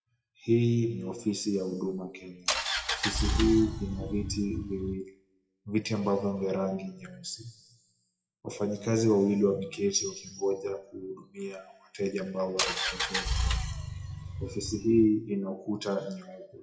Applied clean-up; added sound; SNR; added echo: classical method WPE with log-MMSE.